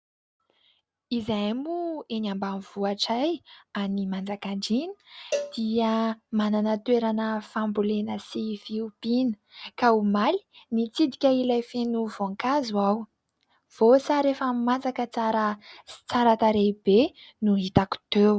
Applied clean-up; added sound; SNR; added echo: none; Cowbell; 12 dB; none.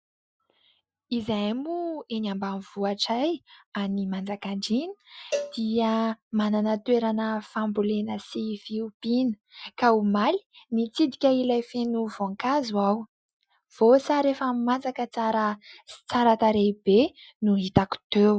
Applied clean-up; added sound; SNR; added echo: classical method Wiener filter.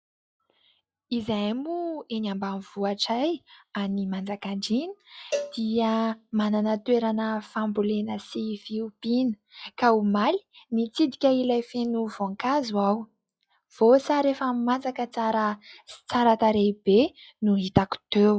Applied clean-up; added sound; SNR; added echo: classical method log-MMSE.